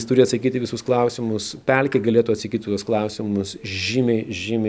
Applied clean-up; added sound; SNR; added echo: none; none; none; none.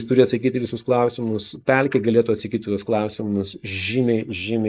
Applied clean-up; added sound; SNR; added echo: neural mask model Resemble Enhance denoiser.